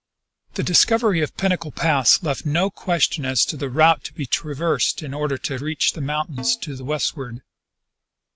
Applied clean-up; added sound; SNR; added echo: none; Snare drum; 18 dB; none.